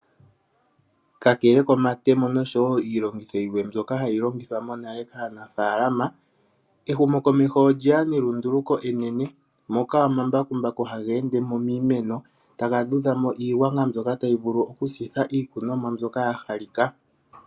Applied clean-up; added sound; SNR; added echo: none; none; none; none.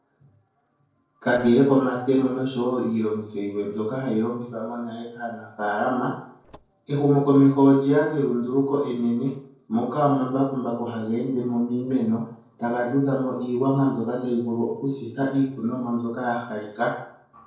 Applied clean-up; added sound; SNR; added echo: neural separator model SepFormer DNS4.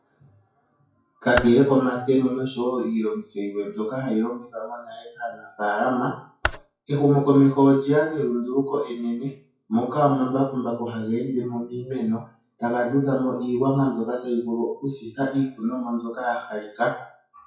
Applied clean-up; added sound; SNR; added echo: classical method WPE with log-MMSE.